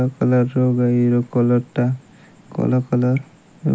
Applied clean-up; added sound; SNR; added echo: none; none; none; none.